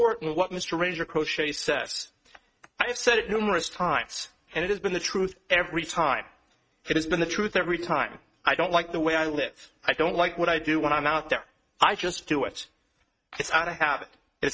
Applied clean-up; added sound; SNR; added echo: neural mask model RNNoise.